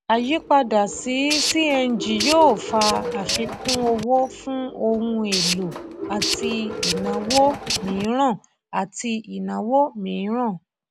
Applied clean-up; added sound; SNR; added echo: none; Tools; 5 dB; none.